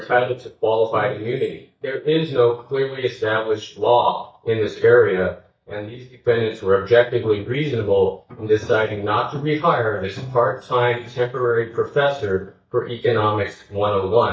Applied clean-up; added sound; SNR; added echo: neural mask model DeepFilterNet 3.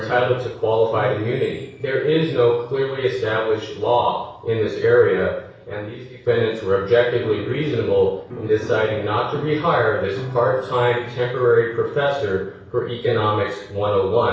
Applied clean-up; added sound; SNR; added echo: neural separator model SepFormer DNS4.